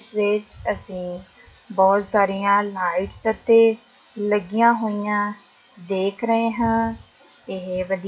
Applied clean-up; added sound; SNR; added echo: classical method WPE with log-MMSE.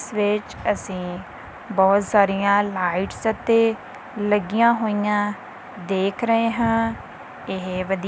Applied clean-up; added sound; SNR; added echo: none; none; none; none.